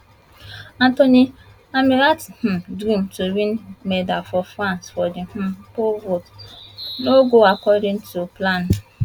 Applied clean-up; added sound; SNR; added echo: none; Bird vocalization, bird call, bird song; 17 dB; none.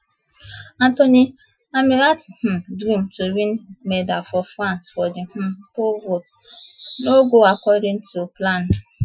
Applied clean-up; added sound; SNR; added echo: classical method Wiener filter.